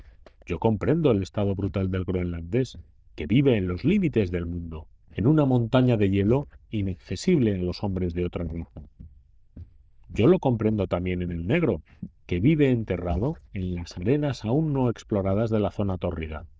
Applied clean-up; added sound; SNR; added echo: neural diffusion model UNIVERSE++.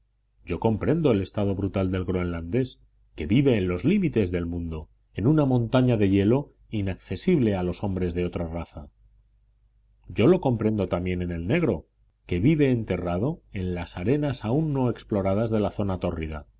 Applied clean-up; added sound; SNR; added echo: none; none; none; none.